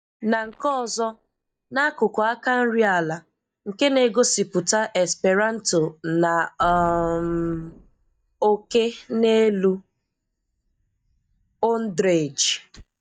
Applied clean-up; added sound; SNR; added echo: neural mask model DeepFilterNet 3.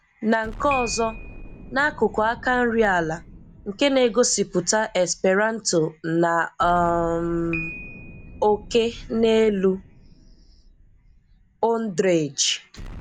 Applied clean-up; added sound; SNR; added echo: none; Explosion + Piano; 16 dB; none.